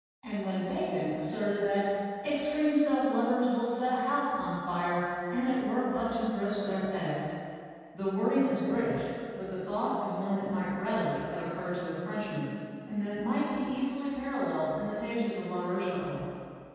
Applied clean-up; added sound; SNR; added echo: none; none; none; reverberation time 2.1 s.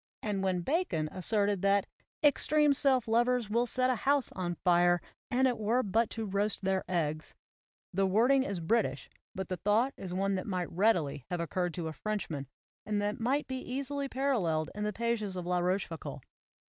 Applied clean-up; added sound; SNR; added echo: none; none; none; none.